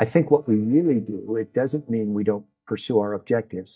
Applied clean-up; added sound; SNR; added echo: neural mask model DeepFilterNet 3.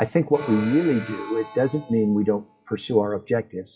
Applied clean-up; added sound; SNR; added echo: classical method WPE with log-MMSE.